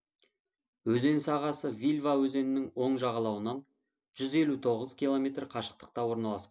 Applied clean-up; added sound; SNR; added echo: none; none; none; none.